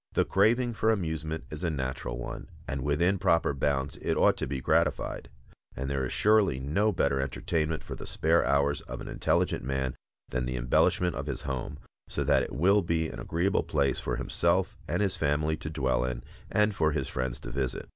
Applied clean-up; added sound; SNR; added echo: none; none; none; none.